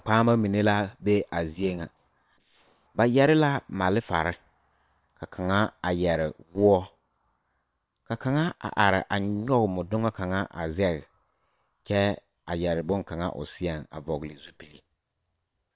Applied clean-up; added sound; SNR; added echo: neural separator model SepFormer WHAM!.